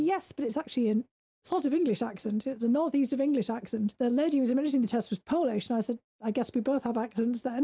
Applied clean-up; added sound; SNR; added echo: none; none; none; none.